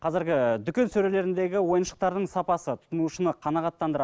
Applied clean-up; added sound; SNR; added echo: none; none; none; none.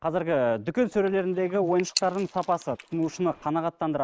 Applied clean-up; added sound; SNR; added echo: neural mask model Resemble Enhance denoiser.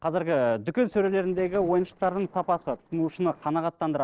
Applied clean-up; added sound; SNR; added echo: neural separator model SepFormer DNS4.